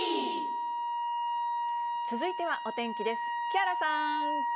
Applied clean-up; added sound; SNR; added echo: none; Wind instrument, woodwind instrument; -3 dB; none.